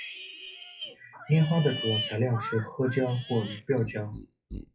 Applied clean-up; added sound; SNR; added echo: classical method WPE with log-MMSE.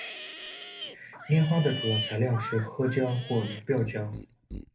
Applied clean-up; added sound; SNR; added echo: none; Livestock, farm animals, working animals; 11 dB; reverberation time 0.3 s.